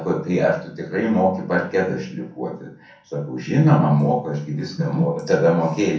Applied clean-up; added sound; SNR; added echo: none; none; none; reverberation time 0.5 s.